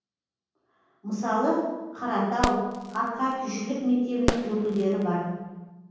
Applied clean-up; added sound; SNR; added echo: none; Fireworks; 7 dB; reverberation time 1.3 s.